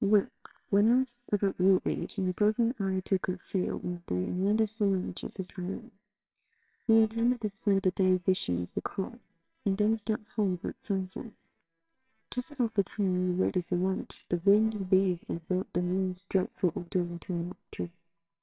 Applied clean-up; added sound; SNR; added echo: neural separator model SepFormer WHAMR!.